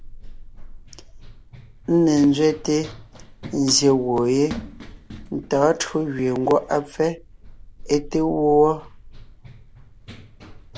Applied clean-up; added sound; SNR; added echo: none; Run; 16 dB; none.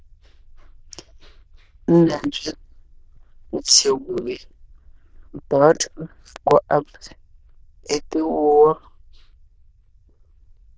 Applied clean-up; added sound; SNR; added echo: neural diffusion model UNIVERSE++.